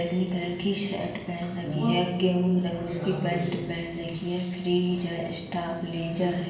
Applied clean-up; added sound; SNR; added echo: none; none; none; reverberation time 1.0 s.